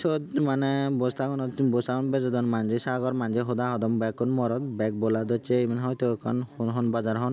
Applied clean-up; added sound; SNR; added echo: none; none; none; none.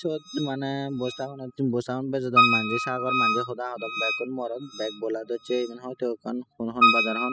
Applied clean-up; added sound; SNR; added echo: classical method spectral subtraction.